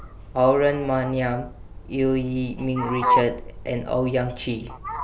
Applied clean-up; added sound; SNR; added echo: none; Fowl; 6 dB; none.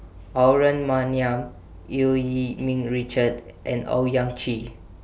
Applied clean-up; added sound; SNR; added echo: none; none; none; none.